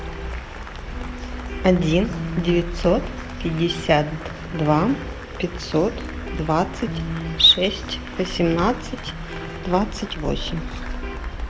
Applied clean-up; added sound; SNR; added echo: none; Applause / Cheering + Electric guitar; 12 dB; none.